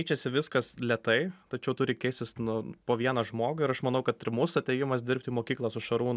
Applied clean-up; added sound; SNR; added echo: none; none; none; none.